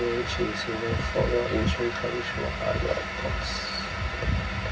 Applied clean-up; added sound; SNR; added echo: none; none; none; reverberation time 0.4 s.